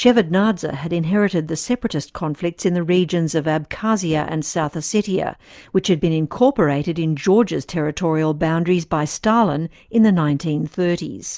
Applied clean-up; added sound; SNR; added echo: neural mask model Resemble Enhance denoiser.